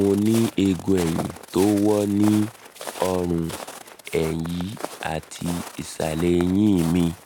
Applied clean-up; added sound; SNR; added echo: none; Walk, footsteps; 15 dB; none.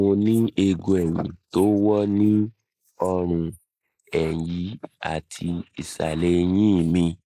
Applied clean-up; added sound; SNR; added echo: neural mask model Resemble Enhance denoiser.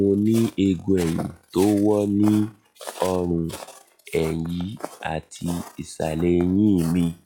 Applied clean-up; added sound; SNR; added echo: classical method log-MMSE.